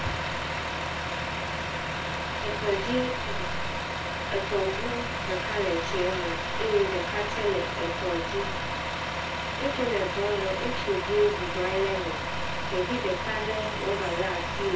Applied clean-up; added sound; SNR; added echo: none; Truck; 0 dB; reverberation time 0.2 s.